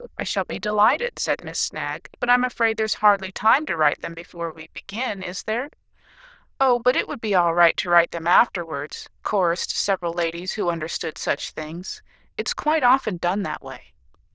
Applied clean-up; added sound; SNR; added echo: neural diffusion model UNIVERSE++.